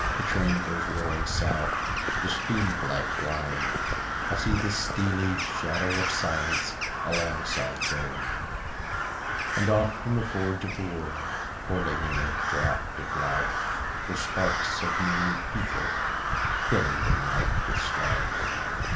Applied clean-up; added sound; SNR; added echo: none; Crow; -3 dB; reverberation time 0.8 s.